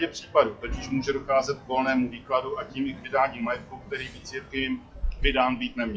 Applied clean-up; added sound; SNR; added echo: classical method WPE with log-MMSE.